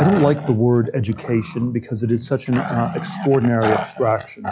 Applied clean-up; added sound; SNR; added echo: classical method log-MMSE.